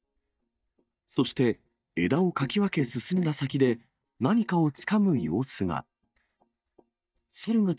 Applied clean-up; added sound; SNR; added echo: neural mask model DeepFilterNet 3.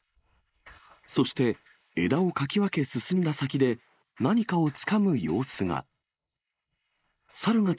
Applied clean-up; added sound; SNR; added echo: neural mask model Resemble Enhance denoiser.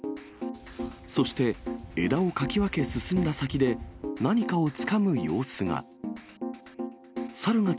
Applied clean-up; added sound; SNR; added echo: none; none; none; none.